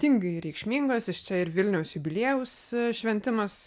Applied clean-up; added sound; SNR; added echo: none; none; none; none.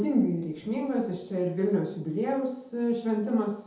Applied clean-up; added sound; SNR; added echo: none; none; none; reverberation time 0.8 s.